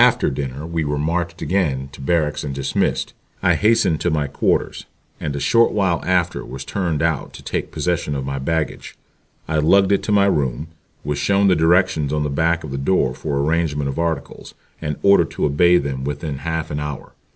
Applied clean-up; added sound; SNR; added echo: none; none; none; none.